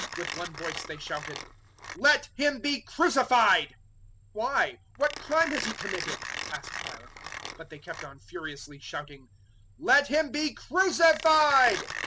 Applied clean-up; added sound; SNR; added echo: none; Mechanisms; 12 dB; none.